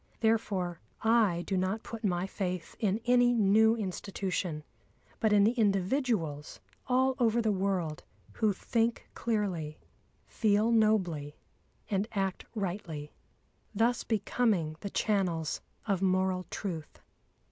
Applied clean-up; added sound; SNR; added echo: none; none; none; none.